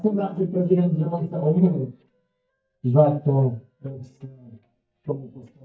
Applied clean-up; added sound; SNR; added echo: neural mask model DeepFilterNet 3.